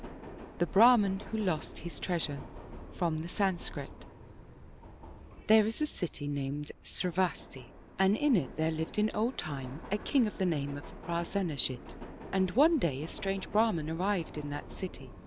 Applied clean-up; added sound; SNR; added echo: none; Subway, metro, underground; 14 dB; none.